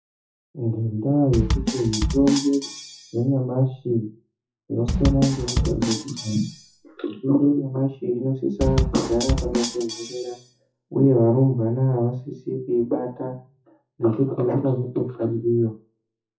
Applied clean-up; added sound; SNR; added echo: classical method WPE with log-MMSE.